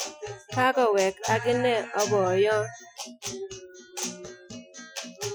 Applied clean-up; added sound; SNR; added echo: classical method Wiener filter.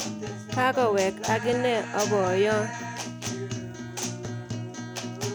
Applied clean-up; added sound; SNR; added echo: none; Guitar; 5 dB; none.